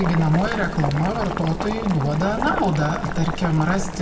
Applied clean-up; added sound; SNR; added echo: none; Boiling; 6 dB; reverberation time 1.9 s.